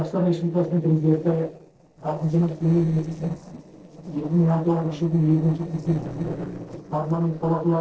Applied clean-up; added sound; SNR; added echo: neural separator model SepFormer DNS4.